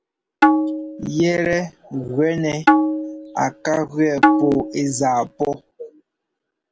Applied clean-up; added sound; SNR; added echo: none; Tabla; -2 dB; none.